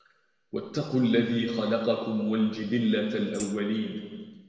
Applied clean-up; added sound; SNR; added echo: none; Tambourine; 16 dB; reverberation time 1.6 s.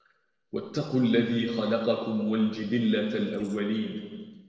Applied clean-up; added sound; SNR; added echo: neural separator model SepFormer DNS4.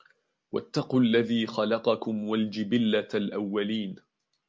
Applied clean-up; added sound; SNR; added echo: none; none; none; none.